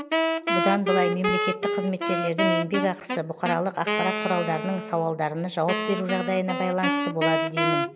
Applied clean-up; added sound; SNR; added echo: none; Wind instrument, woodwind instrument; 0 dB; none.